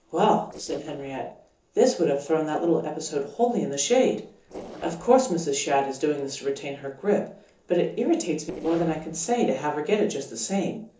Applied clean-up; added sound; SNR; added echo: neural separator model SepFormer DNS4.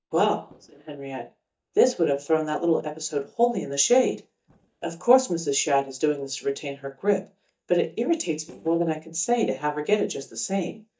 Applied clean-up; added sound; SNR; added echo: neural mask model DeepFilterNet 3.